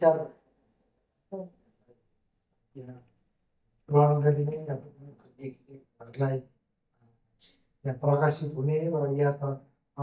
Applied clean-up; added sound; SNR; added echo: neural mask model DeepFilterNet 3.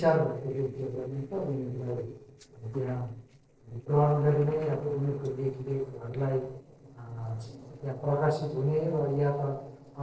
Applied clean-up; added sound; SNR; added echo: neural separator model SepFormer DNS4.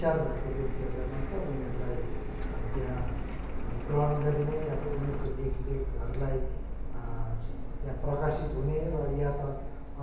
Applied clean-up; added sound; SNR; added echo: none; Printer; -1 dB; reverberation time 0.9 s.